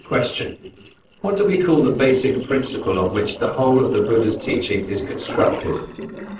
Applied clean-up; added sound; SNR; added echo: neural separator model SepFormer DNS4.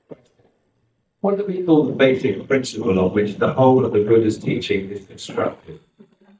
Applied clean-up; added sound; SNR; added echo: neural mask model DeepFilterNet 3.